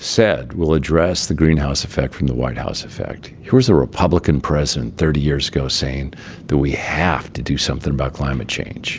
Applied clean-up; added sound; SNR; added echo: none; none; none; none.